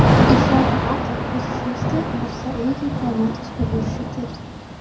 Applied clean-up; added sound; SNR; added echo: none; Thunder / Rain; -4 dB; reverberation time 0.4 s.